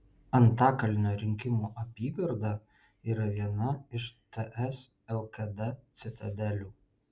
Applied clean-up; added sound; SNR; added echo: none; none; none; none.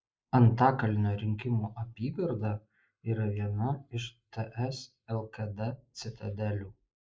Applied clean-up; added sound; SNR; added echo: neural mask model Resemble Enhance denoiser.